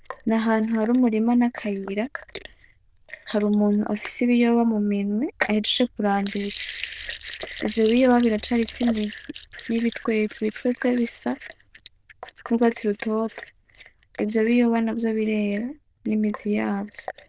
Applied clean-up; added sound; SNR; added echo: neural diffusion model UNIVERSE++.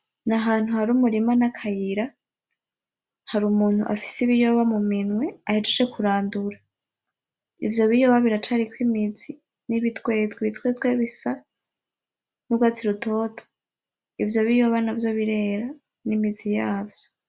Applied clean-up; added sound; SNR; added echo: none; none; none; none.